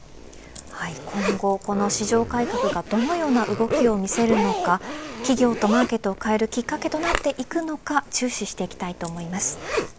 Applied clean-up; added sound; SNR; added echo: none; Zipper (clothing); 6 dB; none.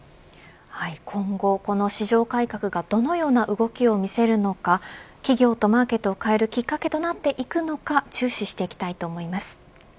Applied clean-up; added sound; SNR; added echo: none; none; none; none.